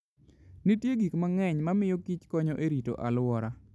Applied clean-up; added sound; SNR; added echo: none; none; none; none.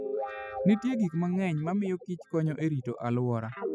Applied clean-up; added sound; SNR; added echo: classical method spectral subtraction.